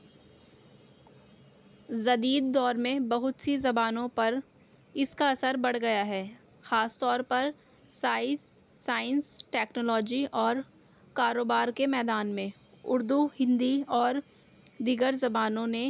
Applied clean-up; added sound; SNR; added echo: none; none; none; none.